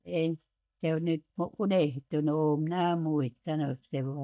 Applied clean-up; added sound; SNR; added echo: neural mask model DeepFilterNet 3.